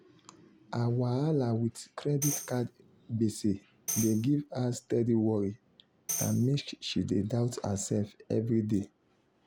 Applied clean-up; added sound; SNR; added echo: none; Tambourine; 10 dB; none.